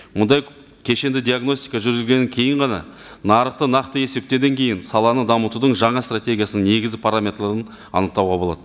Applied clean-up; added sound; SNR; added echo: none; none; none; none.